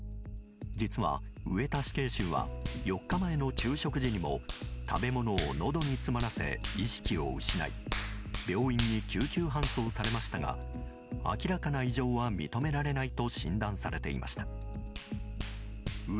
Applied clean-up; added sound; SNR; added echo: none; Hands; 7 dB; none.